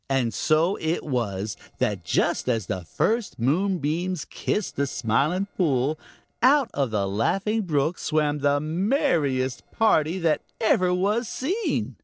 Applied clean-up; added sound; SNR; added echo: neural separator model SepFormer DNS4.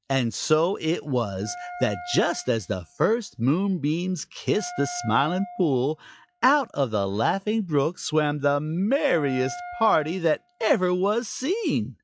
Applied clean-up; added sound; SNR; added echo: classical method log-MMSE.